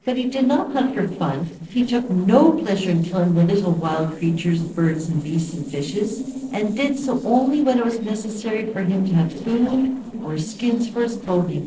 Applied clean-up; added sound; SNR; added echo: neural separator model SepFormer DNS4.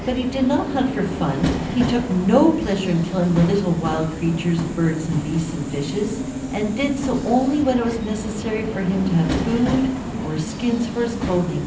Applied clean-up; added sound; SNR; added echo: none; Subway, metro, underground; 6 dB; reverberation time 0.6 s.